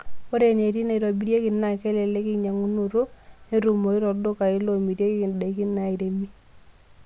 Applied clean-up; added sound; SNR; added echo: none; none; none; none.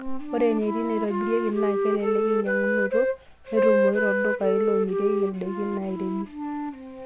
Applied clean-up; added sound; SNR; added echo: none; Wind instrument, woodwind instrument; -1 dB; none.